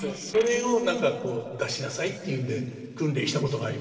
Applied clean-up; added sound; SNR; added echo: neural separator model SepFormer DNS4.